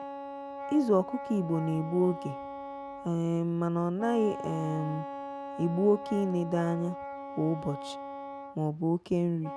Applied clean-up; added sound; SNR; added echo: none; Wind instrument, woodwind instrument; 10 dB; none.